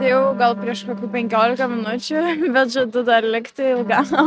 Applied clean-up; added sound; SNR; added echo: neural mask model RNNoise.